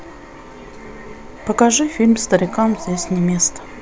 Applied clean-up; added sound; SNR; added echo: none; Growling; 16 dB; none.